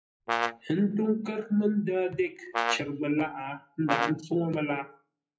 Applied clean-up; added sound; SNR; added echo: classical method WPE with log-MMSE.